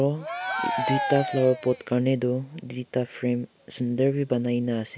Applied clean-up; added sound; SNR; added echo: none; Cheering; 4 dB; none.